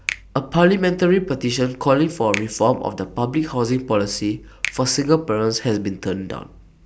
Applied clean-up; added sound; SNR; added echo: none; Finger snapping; 16 dB; none.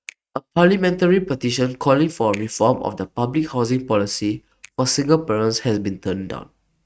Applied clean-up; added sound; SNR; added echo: neural mask model RNNoise.